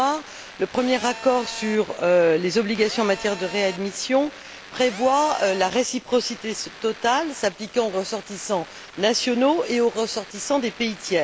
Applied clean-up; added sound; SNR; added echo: none; Telephone; 17 dB; none.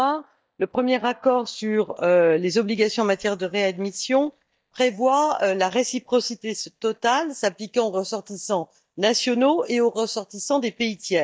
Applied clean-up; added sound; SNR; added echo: neural mask model DeepFilterNet 3.